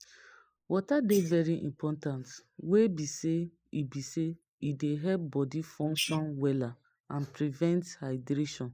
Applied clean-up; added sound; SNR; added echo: neural mask model Resemble Enhance denoiser.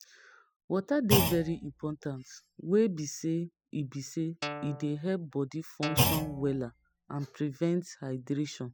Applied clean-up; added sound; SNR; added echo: classical method spectral subtraction.